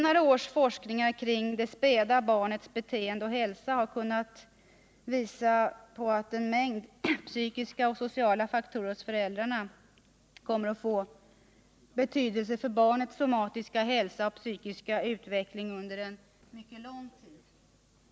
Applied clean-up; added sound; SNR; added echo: none; none; none; none.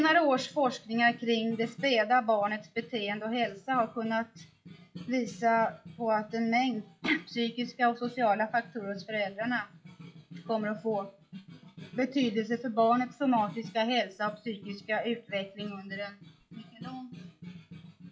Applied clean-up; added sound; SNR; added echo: classical method WPE with log-MMSE.